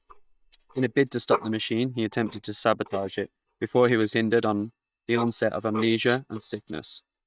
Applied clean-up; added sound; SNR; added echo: neural mask model DeepFilterNet 3.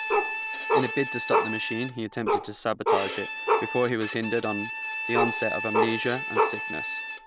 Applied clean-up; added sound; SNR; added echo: none; Bark + Bowed string instrument; -3 dB; none.